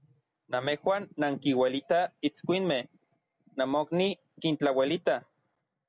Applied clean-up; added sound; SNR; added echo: none; none; none; none.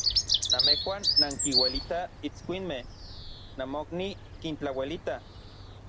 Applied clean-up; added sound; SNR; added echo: none; Bird vocalization, bird call, bird song; -5 dB; none.